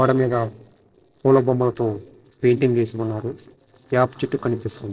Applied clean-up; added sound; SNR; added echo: neural separator model SepFormer DNS4.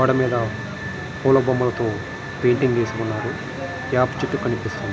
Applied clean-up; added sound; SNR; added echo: none; none; none; none.